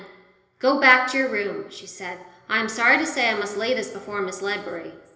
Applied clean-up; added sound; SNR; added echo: none; none; none; reverberation time 1.4 s.